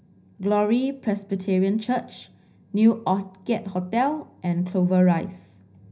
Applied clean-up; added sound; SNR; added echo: none; none; none; reverberation time 0.5 s.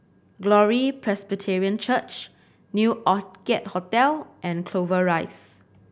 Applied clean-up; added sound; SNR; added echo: none; none; none; none.